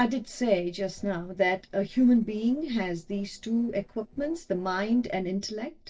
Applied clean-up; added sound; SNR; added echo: neural separator model SepFormer DNS4.